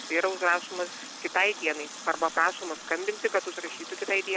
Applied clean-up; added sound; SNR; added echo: none; Water tap, faucet; 12 dB; none.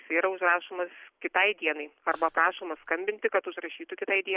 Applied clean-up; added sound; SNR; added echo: none; none; none; none.